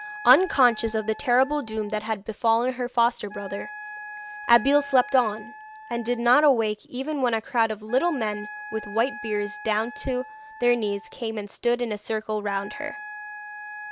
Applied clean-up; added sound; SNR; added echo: none; Wind instrument, woodwind instrument; 15 dB; none.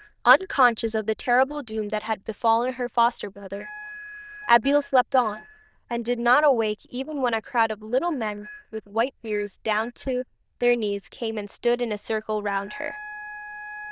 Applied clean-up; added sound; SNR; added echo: neural diffusion model UNIVERSE++.